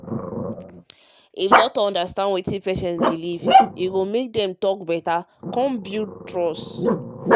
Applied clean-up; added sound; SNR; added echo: none; Growling; -1 dB; none.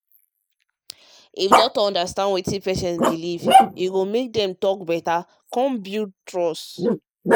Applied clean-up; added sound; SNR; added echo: neural mask model Resemble Enhance denoiser.